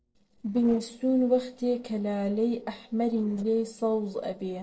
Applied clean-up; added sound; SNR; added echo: neural separator model SepFormer DNS4.